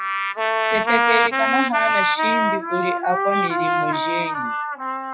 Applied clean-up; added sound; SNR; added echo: classical method WPE with log-MMSE.